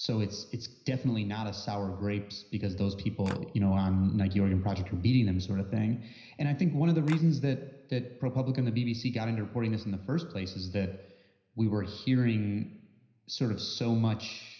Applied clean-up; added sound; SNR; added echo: none; Clapping; 15 dB; reverberation time 0.9 s.